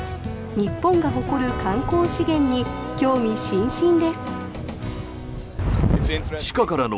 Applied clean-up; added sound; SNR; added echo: none; Trumpet; 13 dB; none.